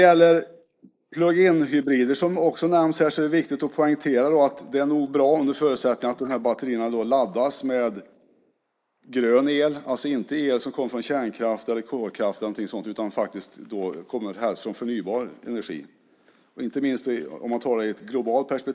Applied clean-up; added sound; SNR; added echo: neural mask model Resemble Enhance denoiser.